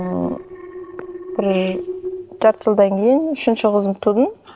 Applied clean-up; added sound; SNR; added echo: neural separator model SepFormer DNS4.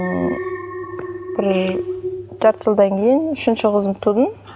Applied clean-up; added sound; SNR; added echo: none; Alarm; 10 dB; none.